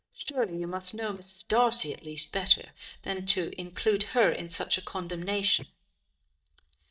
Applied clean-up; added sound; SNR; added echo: neural mask model DeepFilterNet 3.